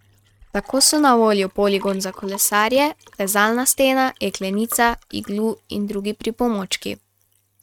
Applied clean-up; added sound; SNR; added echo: neural mask model RNNoise.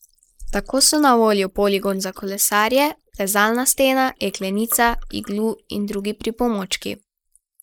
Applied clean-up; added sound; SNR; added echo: neural mask model Resemble Enhance denoiser.